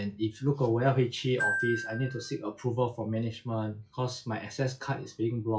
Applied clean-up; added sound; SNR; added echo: classical method log-MMSE.